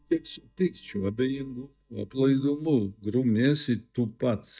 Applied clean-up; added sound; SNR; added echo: neural mask model DeepFilterNet 3.